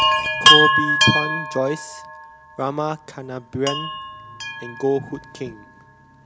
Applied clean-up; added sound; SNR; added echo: none; Chime; -5 dB; none.